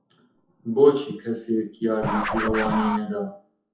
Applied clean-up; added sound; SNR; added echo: classical method WPE with log-MMSE.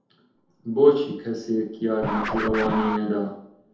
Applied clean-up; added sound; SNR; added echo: none; Scratching (performance technique); 8 dB; reverberation time 0.8 s.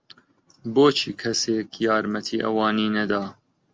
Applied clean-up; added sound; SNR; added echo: none; none; none; none.